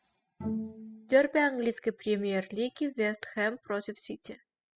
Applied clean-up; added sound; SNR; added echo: classical method spectral subtraction.